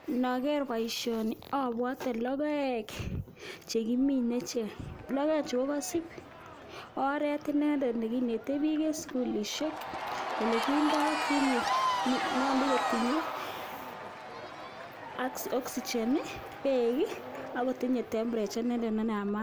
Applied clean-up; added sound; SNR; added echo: none; Crowd / Cheering; 6 dB; none.